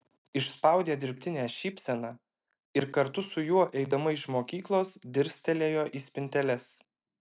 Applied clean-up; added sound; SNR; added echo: none; none; none; none.